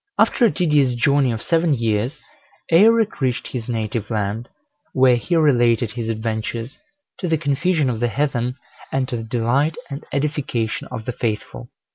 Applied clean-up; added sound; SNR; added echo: none; none; none; none.